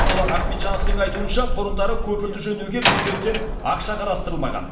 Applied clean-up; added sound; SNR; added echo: none; Slam; 7 dB; reverberation time 0.8 s.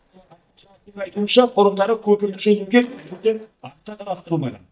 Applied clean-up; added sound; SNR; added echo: neural mask model DeepFilterNet 3.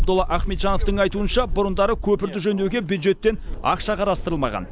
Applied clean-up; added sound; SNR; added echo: none; none; none; none.